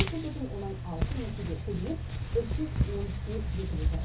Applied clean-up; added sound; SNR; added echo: none; Tearing; -5 dB; reverberation time 0.3 s.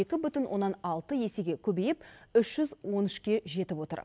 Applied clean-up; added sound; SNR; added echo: none; none; none; none.